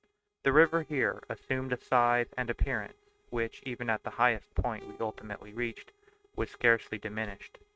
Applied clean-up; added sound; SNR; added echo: neural mask model RNNoise.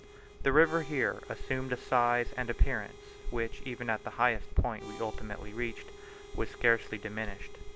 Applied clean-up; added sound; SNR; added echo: none; Harmonica; 18 dB; none.